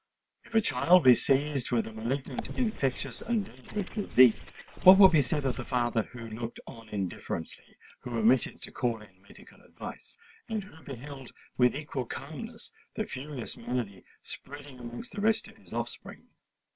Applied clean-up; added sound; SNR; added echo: neural separator model SepFormer WHAM!.